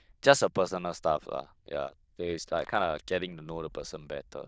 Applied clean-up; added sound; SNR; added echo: neural diffusion model UNIVERSE++.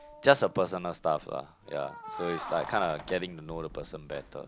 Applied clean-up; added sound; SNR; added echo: none; Keys jangling; 14 dB; none.